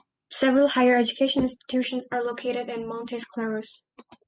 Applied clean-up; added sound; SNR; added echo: none; none; none; none.